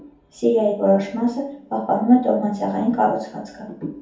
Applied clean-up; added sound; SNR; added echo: none; none; none; reverberation time 0.6 s.